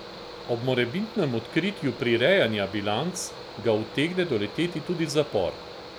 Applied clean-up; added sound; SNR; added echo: none; Mechanical fan; 14 dB; none.